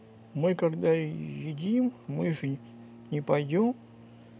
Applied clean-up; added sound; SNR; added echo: none; none; none; none.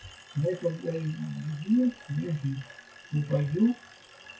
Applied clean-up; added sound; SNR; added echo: classical method WPE with log-MMSE.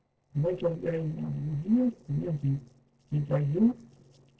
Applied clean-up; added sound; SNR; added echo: neural separator model SepFormer DNS4.